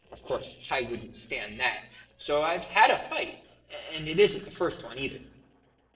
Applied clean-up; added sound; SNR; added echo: neural separator model SepFormer DNS4.